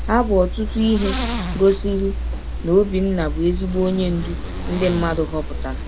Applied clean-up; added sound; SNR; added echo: none; Zipper (clothing); 5 dB; none.